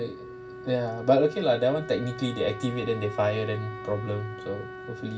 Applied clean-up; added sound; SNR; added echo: none; Wind instrument, woodwind instrument; 12 dB; reverberation time 0.4 s.